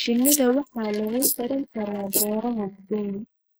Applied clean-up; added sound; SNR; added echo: neural mask model Resemble Enhance denoiser.